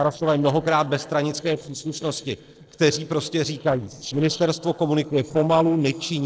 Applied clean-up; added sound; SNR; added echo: neural separator model SepFormer DNS4.